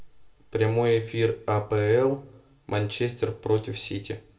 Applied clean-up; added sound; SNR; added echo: none; none; none; reverberation time 0.4 s.